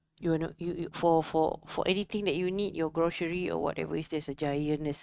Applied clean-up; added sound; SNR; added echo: neural mask model RNNoise.